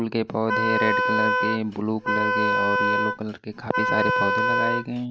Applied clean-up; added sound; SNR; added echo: none; Wind instrument, woodwind instrument; -4 dB; none.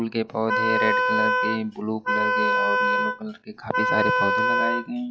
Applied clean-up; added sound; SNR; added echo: classical method log-MMSE.